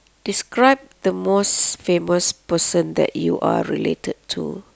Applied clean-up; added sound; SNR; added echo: none; none; none; none.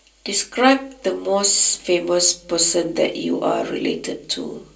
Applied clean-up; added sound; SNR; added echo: none; none; none; reverberation time 0.3 s.